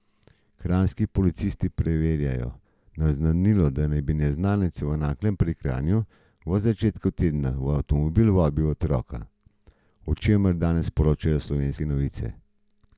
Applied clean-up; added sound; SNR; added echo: none; none; none; none.